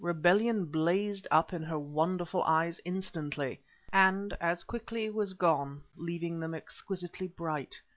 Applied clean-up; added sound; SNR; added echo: none; none; none; none.